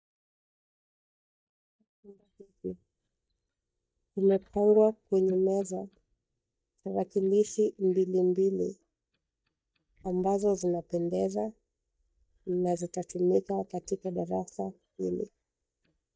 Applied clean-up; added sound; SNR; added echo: neural mask model DeepFilterNet 3.